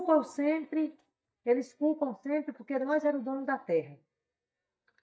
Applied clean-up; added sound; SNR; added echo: neural mask model DeepFilterNet 3.